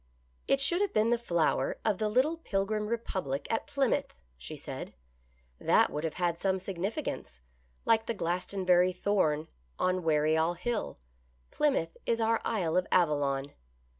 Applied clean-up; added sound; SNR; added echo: none; none; none; none.